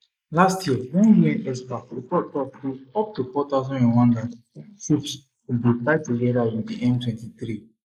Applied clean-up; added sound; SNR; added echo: neural mask model Resemble Enhance denoiser.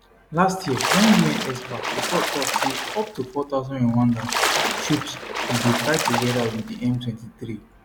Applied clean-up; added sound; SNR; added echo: none; Splash, splatter; 2 dB; none.